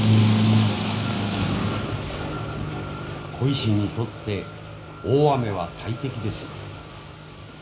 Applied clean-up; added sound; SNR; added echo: none; none; none; reverberation time 2.7 s.